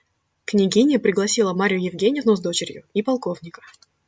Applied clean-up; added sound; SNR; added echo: none; none; none; none.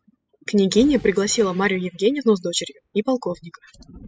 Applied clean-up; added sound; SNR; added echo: classical method spectral subtraction.